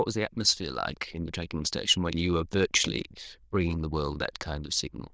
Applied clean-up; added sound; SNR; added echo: neural diffusion model UNIVERSE++.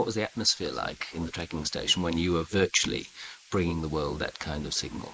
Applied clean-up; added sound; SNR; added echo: neural mask model Resemble Enhance denoiser.